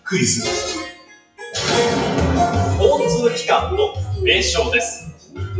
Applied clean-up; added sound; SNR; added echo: classical method WPE with log-MMSE.